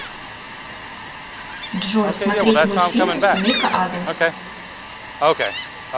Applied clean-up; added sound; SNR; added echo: none; Gull, seagull; -1 dB; reverberation time 1.7 s.